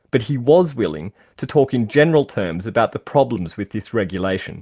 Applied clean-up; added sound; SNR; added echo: none; none; none; none.